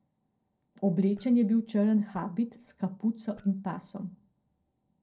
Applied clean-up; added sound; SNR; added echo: neural separator model SepFormer DNS4.